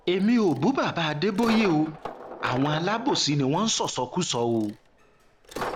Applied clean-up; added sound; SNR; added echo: none; Coin (dropping); 13 dB; none.